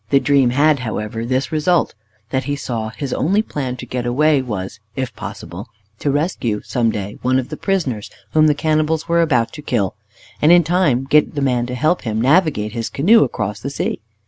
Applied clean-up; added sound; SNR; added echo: none; none; none; none.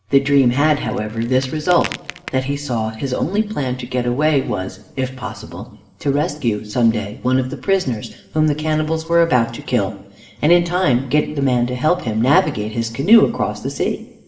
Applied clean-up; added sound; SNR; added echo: none; Crack; 17 dB; reverberation time 1.1 s.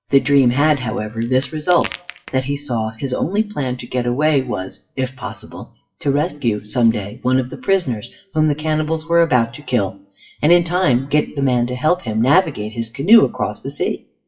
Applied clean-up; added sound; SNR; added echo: classical method WPE with log-MMSE.